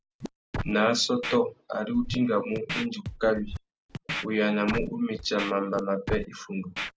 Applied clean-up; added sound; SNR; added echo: none; Scratching (performance technique); 9 dB; none.